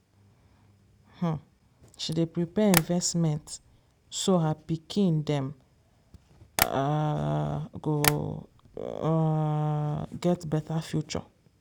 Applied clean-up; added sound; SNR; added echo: none; Tap; 4 dB; none.